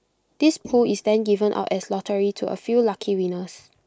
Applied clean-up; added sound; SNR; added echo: neural mask model Resemble Enhance denoiser.